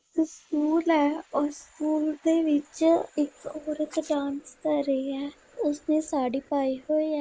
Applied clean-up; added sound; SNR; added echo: neural mask model Resemble Enhance denoiser.